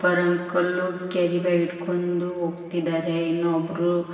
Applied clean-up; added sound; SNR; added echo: none; none; none; reverberation time 2.5 s.